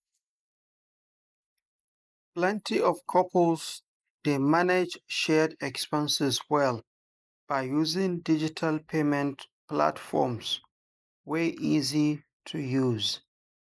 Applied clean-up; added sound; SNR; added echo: neural mask model Resemble Enhance denoiser.